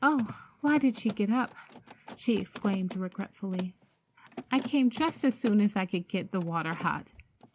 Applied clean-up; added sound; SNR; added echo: none; Mechanisms; 17 dB; none.